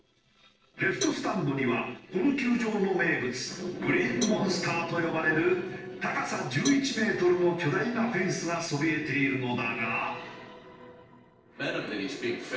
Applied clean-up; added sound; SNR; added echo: neural separator model SepFormer DNS4.